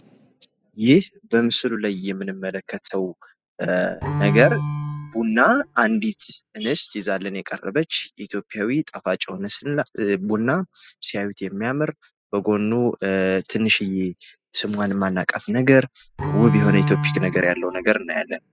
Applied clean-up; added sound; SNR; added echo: classical method spectral subtraction.